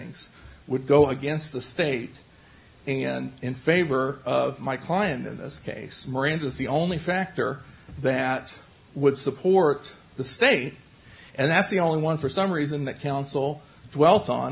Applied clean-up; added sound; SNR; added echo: none; none; none; none.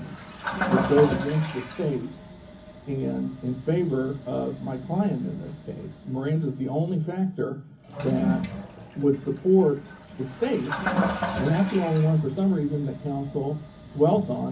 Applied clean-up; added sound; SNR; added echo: none; Toilet flush; 7 dB; reverberation time 0.3 s.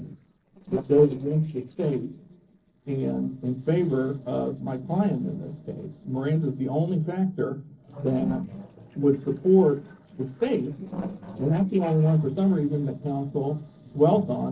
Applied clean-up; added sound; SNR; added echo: neural separator model SepFormer DNS4.